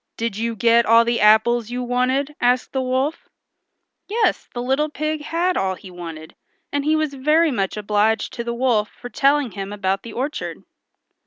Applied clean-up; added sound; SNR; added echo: none; none; none; none.